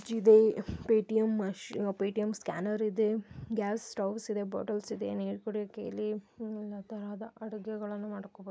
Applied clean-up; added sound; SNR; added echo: none; none; none; none.